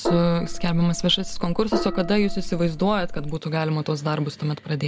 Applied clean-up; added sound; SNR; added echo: none; Gong; 4 dB; none.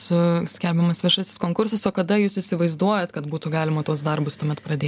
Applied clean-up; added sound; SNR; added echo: none; none; none; none.